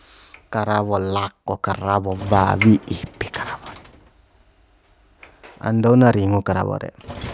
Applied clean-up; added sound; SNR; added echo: none; Sliding door / Train; 16 dB; none.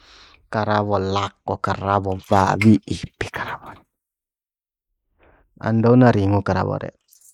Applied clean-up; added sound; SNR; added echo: neural mask model Resemble Enhance denoiser.